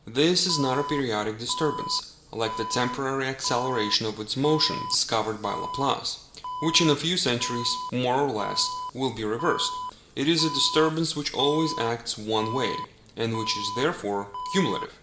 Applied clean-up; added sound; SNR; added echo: none; Alarm; 9 dB; reverberation time 2.0 s.